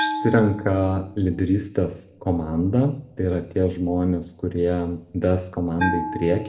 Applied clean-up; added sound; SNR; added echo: none; Bell; 11 dB; reverberation time 0.7 s.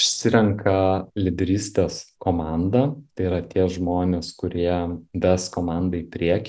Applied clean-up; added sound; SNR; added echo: none; none; none; none.